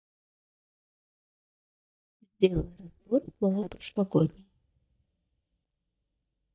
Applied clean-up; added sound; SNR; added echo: neural mask model DeepFilterNet 3.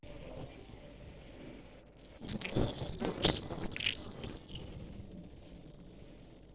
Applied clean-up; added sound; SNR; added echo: neural separator model SepFormer DNS4.